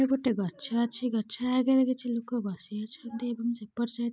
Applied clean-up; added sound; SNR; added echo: none; none; none; none.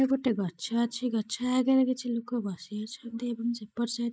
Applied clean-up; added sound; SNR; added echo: neural mask model Resemble Enhance denoiser.